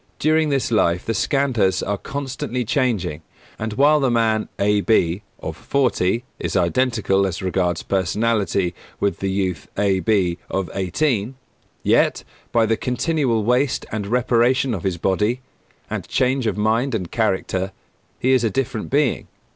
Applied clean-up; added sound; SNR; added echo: none; none; none; none.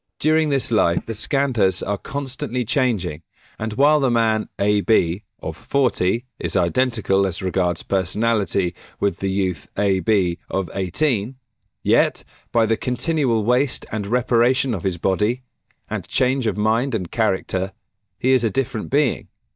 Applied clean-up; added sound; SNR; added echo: neural mask model DeepFilterNet 3.